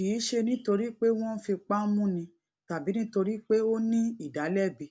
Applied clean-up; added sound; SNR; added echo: none; none; none; none.